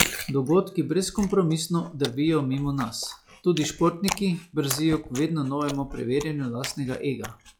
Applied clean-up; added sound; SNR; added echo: classical method log-MMSE.